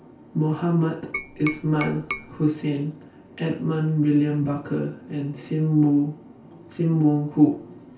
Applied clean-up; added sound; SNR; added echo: none; Tap; 10 dB; reverberation time 0.3 s.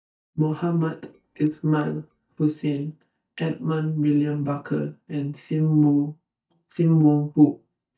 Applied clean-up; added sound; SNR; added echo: neural mask model DeepFilterNet 3.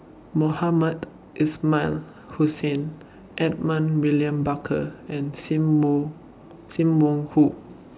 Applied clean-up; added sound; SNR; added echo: none; none; none; none.